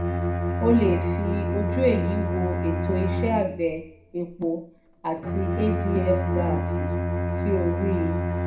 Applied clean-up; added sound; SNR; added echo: none; Bowed string instrument; -1 dB; reverberation time 0.4 s.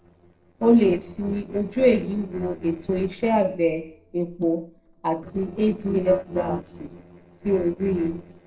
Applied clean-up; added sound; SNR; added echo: neural separator model SepFormer DNS4.